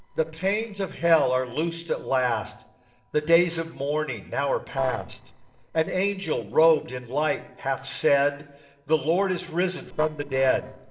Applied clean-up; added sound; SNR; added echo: neural separator model SepFormer DNS4.